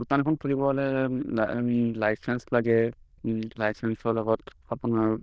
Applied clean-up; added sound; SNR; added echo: neural diffusion model UNIVERSE++.